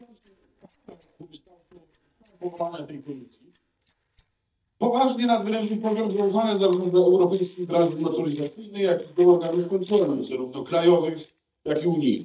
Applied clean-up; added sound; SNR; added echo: neural mask model DeepFilterNet 3.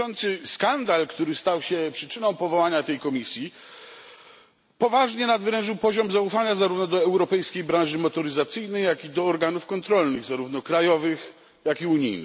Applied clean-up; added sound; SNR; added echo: none; none; none; none.